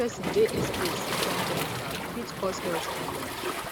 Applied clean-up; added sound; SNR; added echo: none; Waves, surf; -1 dB; none.